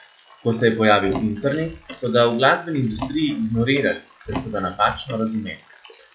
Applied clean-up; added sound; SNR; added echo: classical method log-MMSE.